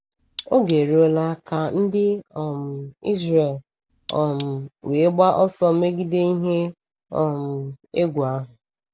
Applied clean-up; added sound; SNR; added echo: none; Cutlery, silverware; 9 dB; none.